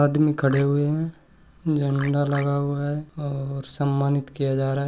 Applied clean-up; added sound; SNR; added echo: none; Marimba, xylophone; 15 dB; none.